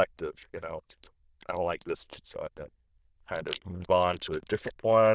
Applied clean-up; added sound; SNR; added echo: neural diffusion model UNIVERSE++.